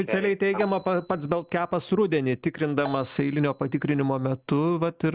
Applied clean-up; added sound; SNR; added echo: none; Marimba, xylophone; 13 dB; none.